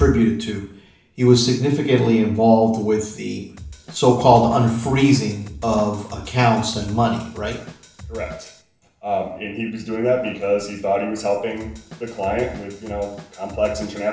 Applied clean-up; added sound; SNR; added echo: none; Drum kit; 18 dB; reverberation time 0.6 s.